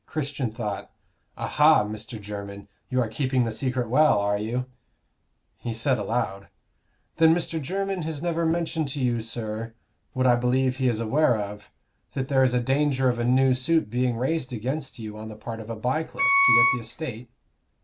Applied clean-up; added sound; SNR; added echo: none; Wind instrument, woodwind instrument; -2 dB; none.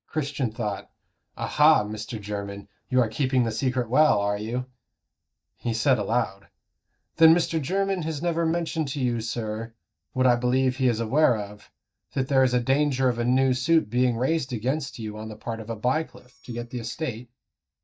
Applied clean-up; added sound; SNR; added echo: neural mask model DeepFilterNet 3.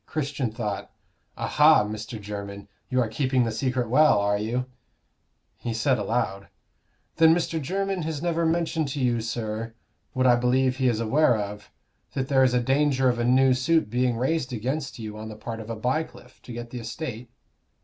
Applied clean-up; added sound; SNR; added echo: none; none; none; none.